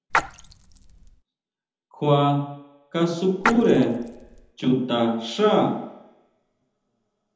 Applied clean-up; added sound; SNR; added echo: none; Splash, splatter; 5 dB; reverberation time 0.9 s.